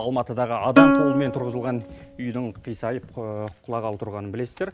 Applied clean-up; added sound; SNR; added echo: none; Plucked string instrument; -3 dB; none.